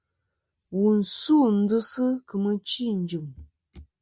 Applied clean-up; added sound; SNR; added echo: none; none; none; none.